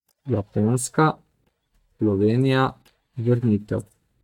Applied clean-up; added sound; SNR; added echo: neural mask model DeepFilterNet 3.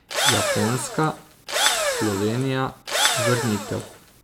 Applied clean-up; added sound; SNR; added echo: none; Engine / Drill; -1 dB; none.